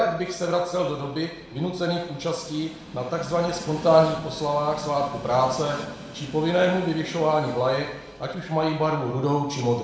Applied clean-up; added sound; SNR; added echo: none; Train; 17 dB; reverberation time 1.0 s.